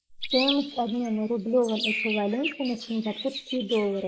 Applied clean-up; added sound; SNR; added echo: neural mask model Resemble Enhance denoiser.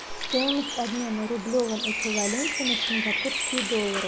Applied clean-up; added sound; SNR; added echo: none; Bird; 1 dB; none.